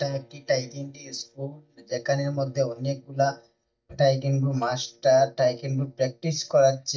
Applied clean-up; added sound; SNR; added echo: neural mask model DeepFilterNet 3.